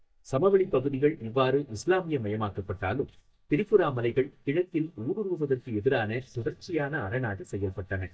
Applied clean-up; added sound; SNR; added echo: neural mask model DeepFilterNet 3.